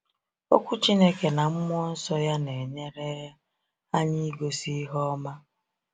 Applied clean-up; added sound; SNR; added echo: none; none; none; none.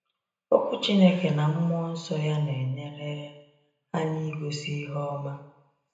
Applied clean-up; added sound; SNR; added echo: none; none; none; reverberation time 0.8 s.